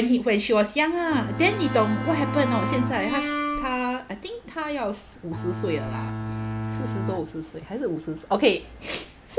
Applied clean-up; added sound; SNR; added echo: none; Brass instrument + Bowed string instrument; 3 dB; none.